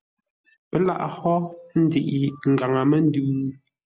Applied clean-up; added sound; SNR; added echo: none; none; none; none.